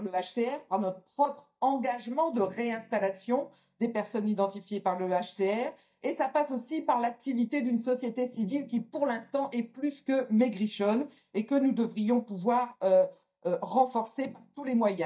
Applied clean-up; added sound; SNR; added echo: neural mask model DeepFilterNet 3.